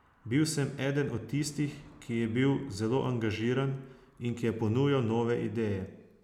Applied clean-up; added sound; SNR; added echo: none; none; none; none.